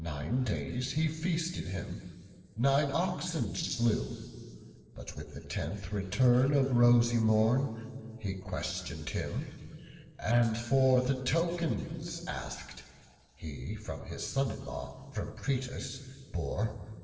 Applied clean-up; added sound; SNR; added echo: neural separator model SepFormer DNS4.